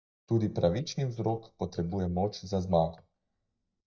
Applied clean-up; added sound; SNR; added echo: neural mask model DeepFilterNet 3.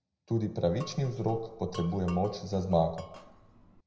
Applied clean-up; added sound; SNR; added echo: none; Glass; 18 dB; reverberation time 0.7 s.